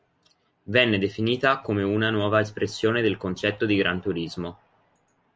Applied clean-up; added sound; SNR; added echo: none; none; none; none.